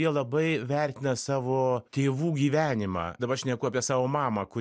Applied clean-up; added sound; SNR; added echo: none; none; none; none.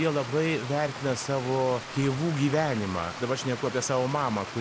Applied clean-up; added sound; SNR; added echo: none; Stream; 11 dB; none.